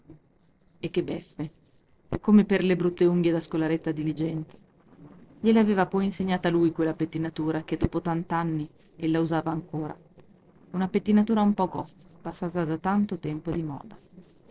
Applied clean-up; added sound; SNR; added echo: neural separator model SepFormer DNS4.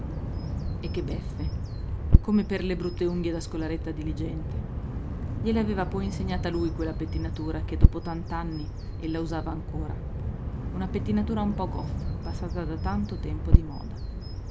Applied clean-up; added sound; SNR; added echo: none; Bird vocalization, bird call, bird song; -5 dB; none.